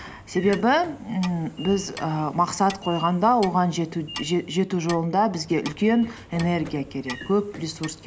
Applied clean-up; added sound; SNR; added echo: none; Clock + Sliding door / Train; 16 dB; none.